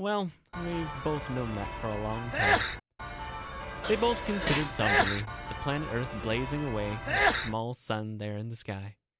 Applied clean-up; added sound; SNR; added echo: none; Sneeze / Church bell + Dishes, pots, and pans; -1 dB; none.